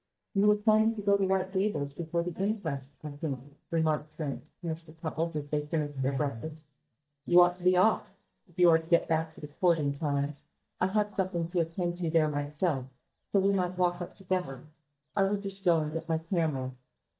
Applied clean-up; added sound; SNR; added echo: neural mask model DeepFilterNet 3.